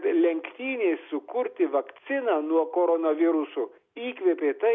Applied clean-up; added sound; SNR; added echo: none; none; none; none.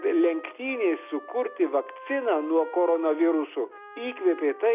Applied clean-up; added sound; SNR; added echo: none; Trumpet; 19 dB; none.